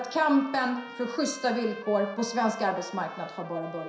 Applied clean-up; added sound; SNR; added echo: none; Trumpet; 16 dB; reverberation time 0.7 s.